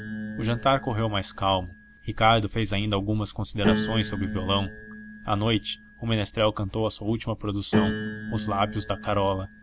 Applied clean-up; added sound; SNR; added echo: none; Piano; 7 dB; none.